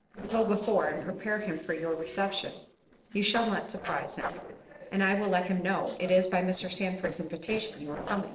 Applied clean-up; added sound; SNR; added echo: neural separator model SepFormer DNS4.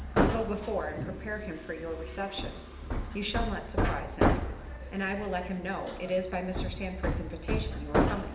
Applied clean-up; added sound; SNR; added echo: none; Hammer; -3 dB; reverberation time 0.8 s.